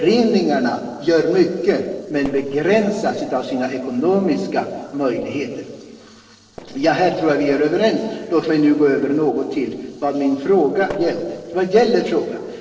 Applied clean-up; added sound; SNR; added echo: neural separator model SepFormer DNS4.